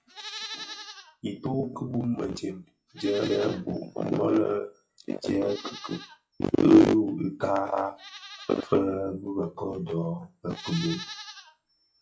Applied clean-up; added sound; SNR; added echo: classical method log-MMSE.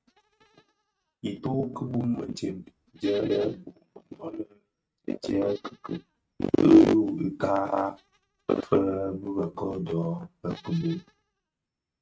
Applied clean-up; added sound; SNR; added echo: neural mask model RNNoise.